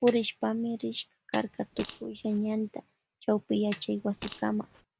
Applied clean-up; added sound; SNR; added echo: none; Fart + Snare drum; 16 dB; none.